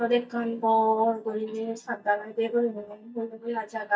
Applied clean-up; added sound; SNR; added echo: neural mask model DeepFilterNet 3.